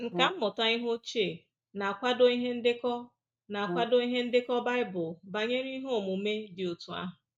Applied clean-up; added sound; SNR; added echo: neural mask model RNNoise.